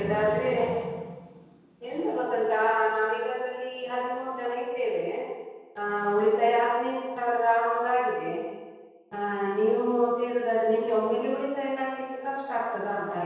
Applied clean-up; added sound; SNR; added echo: none; none; none; reverberation time 1.2 s.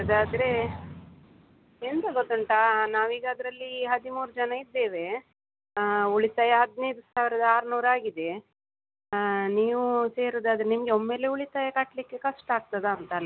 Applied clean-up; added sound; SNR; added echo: none; none; none; none.